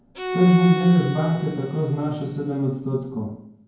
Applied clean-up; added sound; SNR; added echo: none; Bowed string instrument; 9 dB; reverberation time 0.9 s.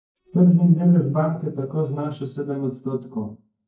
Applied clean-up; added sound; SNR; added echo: neural mask model DeepFilterNet 3.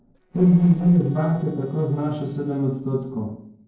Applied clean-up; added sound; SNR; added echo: neural separator model SepFormer DNS4.